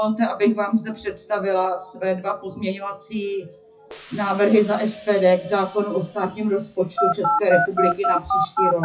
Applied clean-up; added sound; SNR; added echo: classical method WPE with log-MMSE.